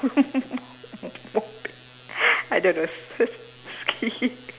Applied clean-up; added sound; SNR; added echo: none; none; none; none.